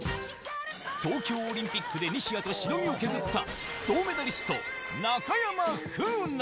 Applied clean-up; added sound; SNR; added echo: none; none; none; none.